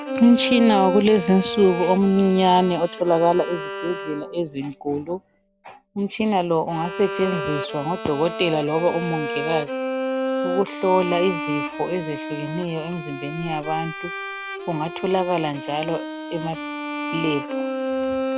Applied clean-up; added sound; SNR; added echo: none; Bowed string instrument; 7 dB; none.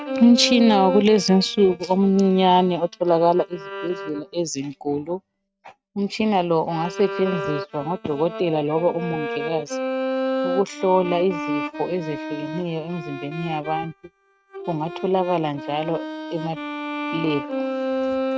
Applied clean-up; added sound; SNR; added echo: neural mask model RNNoise.